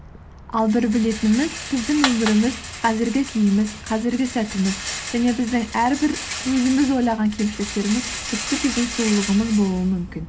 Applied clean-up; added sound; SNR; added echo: none; Rattle; 10 dB; none.